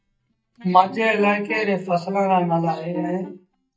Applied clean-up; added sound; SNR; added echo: neural mask model DeepFilterNet 3.